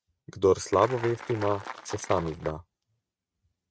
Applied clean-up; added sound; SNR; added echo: neural mask model RNNoise.